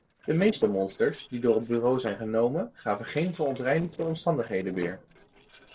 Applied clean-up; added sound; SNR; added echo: neural separator model SepFormer DNS4.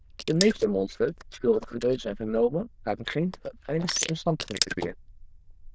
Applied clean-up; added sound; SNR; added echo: neural diffusion model UNIVERSE++.